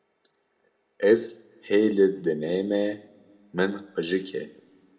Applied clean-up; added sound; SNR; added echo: none; none; none; reverberation time 0.9 s.